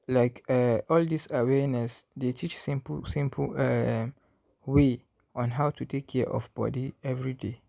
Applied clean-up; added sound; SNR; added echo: none; none; none; none.